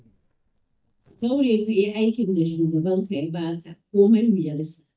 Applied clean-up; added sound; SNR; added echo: neural mask model DeepFilterNet 3.